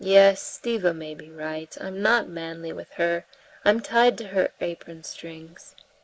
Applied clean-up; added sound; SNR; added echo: neural mask model Resemble Enhance denoiser.